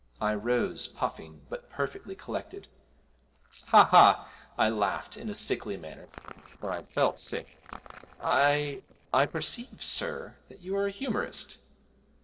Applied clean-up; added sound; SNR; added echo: neural separator model SepFormer DNS4.